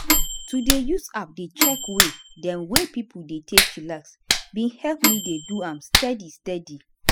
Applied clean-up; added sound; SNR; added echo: classical method spectral subtraction.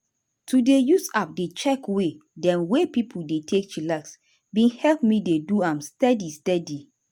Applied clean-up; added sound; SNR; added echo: none; none; none; none.